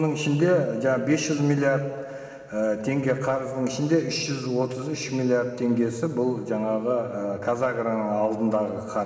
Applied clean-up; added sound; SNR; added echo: none; none; none; reverberation time 2.8 s.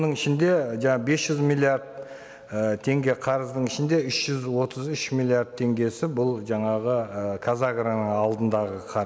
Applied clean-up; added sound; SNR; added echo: none; none; none; none.